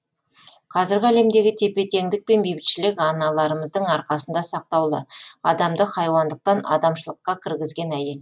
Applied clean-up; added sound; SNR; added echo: none; none; none; none.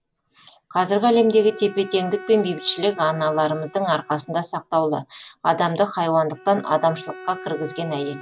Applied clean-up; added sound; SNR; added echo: none; Bowed string instrument; 20 dB; none.